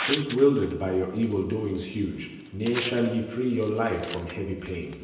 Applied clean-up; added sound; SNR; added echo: none; Tearing; 13 dB; reverberation time 1.0 s.